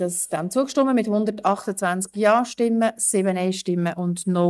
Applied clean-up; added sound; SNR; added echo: neural mask model DeepFilterNet 3.